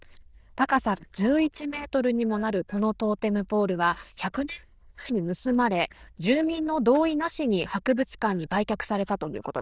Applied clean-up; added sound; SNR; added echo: neural diffusion model UNIVERSE++.